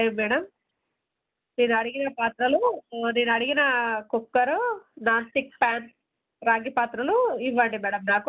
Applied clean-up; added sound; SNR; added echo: none; none; none; none.